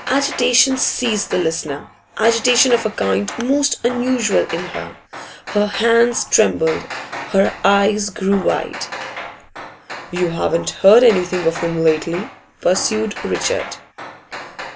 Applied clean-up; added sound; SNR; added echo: none; Hammer; 13 dB; none.